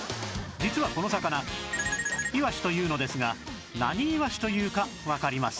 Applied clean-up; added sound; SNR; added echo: none; none; none; none.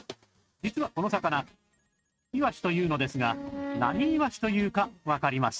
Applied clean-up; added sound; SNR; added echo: neural mask model RNNoise.